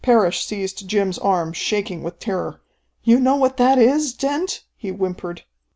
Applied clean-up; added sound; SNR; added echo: none; none; none; none.